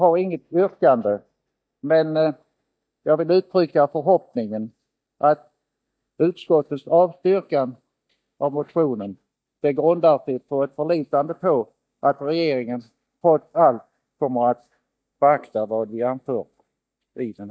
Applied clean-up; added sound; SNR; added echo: neural mask model DeepFilterNet 3.